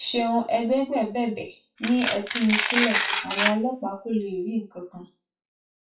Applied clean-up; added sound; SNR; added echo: classical method WPE with log-MMSE.